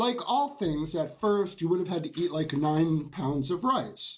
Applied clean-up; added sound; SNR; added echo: none; none; none; none.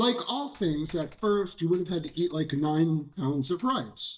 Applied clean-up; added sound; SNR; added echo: neural mask model DeepFilterNet 3.